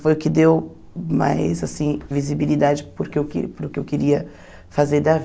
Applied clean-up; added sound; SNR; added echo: none; none; none; none.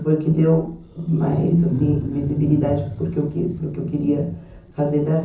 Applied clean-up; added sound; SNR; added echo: none; Wild animals; 8 dB; reverberation time 0.6 s.